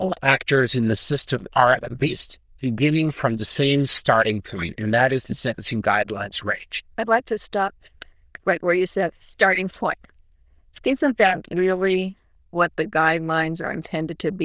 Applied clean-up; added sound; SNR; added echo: neural diffusion model UNIVERSE++.